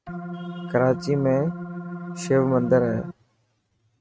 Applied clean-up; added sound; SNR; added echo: neural mask model RNNoise.